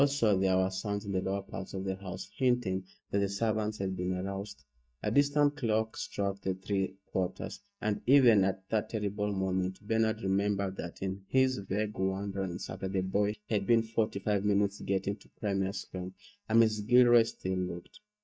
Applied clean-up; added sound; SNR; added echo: neural mask model DeepFilterNet 3.